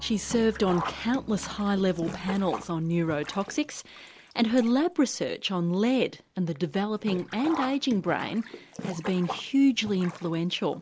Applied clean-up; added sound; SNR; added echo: none; Sink (filling or washing); 14 dB; none.